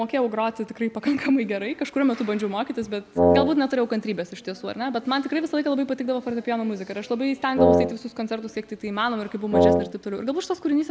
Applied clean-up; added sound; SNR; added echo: none; Wind instrument, woodwind instrument; -5 dB; none.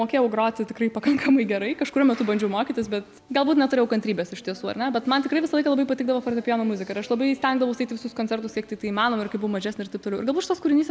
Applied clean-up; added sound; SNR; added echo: none; none; none; none.